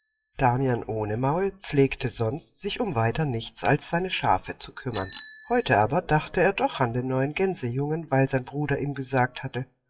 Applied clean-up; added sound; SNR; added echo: classical method WPE with log-MMSE.